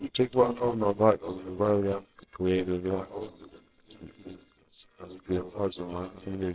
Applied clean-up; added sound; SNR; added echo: neural separator model SepFormer WHAMR!.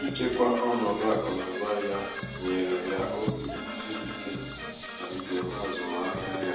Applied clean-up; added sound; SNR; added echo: none; Brass instrument / Percussion; 6 dB; reverberation time 0.9 s.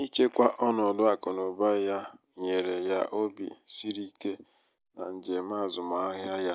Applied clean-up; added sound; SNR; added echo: none; none; none; none.